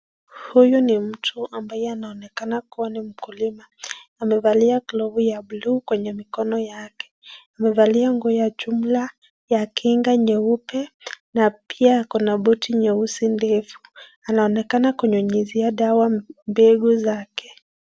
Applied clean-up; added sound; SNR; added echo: none; none; none; none.